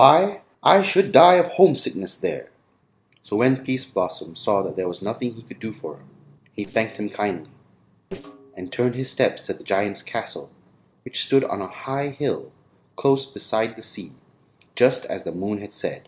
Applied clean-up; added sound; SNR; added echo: neural separator model SepFormer DNS4.